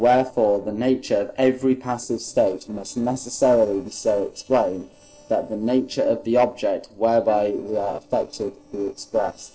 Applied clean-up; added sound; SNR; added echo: neural separator model SepFormer DNS4.